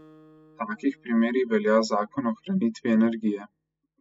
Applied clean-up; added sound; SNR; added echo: classical method spectral subtraction.